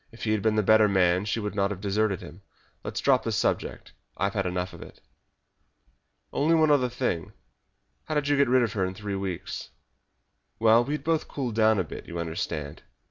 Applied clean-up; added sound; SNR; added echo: none; none; none; none.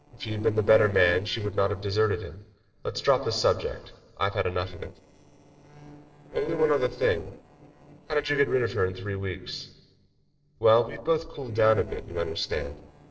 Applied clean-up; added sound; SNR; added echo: neural separator model SepFormer DNS4.